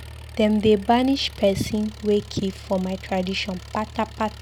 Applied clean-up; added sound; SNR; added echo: none; Engine; 16 dB; none.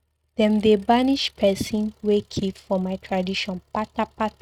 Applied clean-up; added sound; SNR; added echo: neural mask model RNNoise.